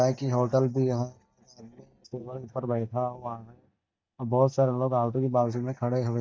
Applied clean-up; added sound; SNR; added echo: neural mask model DeepFilterNet 3.